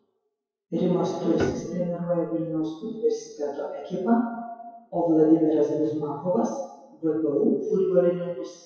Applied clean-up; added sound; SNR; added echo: classical method WPE with log-MMSE.